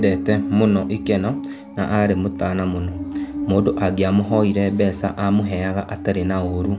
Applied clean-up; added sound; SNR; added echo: none; Musical instrument; 9 dB; none.